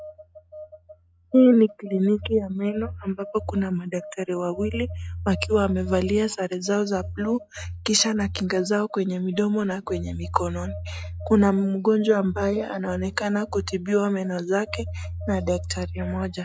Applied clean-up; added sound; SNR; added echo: classical method log-MMSE.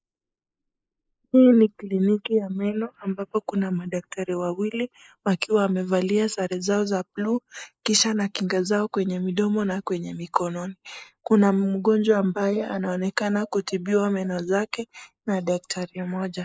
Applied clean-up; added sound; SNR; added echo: neural mask model Resemble Enhance denoiser.